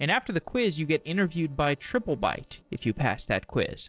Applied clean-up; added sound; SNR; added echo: neural separator model SepFormer DNS4.